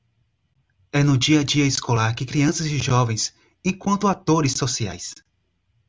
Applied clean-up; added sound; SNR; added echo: none; none; none; none.